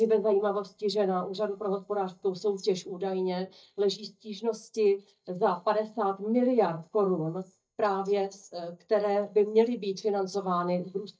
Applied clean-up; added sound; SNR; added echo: neural mask model DeepFilterNet 3.